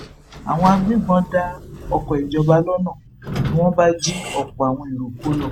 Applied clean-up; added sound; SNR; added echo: none; Squeak / Sliding door; 11 dB; none.